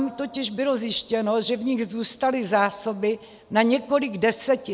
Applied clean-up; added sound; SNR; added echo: none; none; none; none.